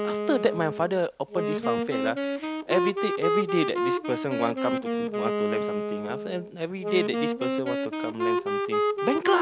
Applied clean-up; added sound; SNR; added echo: none; Wind instrument, woodwind instrument; -1 dB; none.